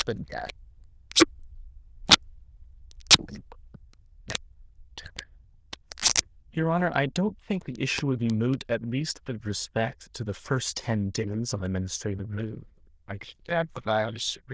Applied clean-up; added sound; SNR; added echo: neural diffusion model UNIVERSE++.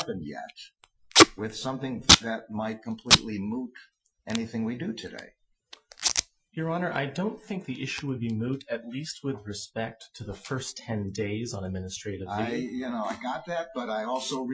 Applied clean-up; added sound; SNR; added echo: classical method Wiener filter.